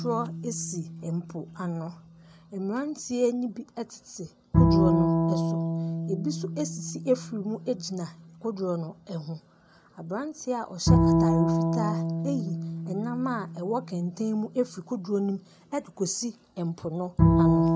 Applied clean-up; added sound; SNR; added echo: none; Bowed string instrument; -4 dB; none.